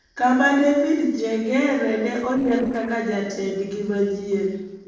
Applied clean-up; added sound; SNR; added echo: neural separator model SepFormer DNS4.